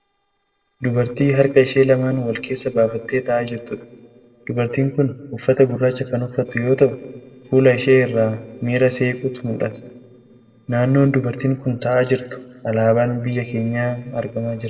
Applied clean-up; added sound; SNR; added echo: neural separator model SepFormer DNS4.